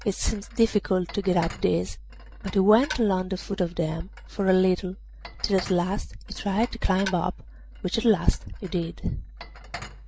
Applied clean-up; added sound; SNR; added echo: none; Dishes, pots, and pans; 18 dB; none.